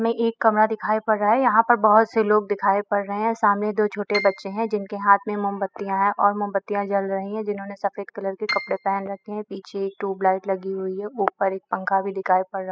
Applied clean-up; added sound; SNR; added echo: classical method spectral subtraction.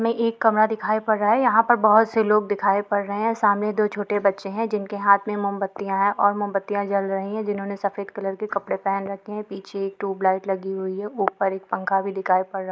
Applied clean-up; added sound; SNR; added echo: neural mask model Resemble Enhance denoiser.